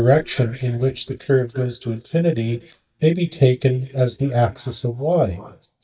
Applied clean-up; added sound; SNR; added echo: neural mask model DeepFilterNet 3.